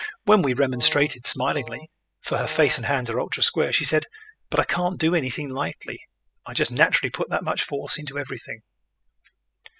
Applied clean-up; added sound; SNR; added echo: classical method spectral subtraction.